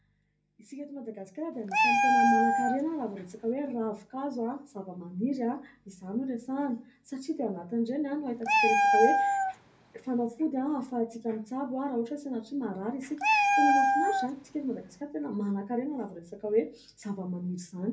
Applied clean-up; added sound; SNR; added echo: none; Meow; -5 dB; reverberation time 0.3 s.